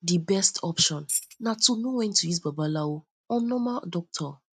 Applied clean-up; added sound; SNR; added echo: neural mask model RNNoise.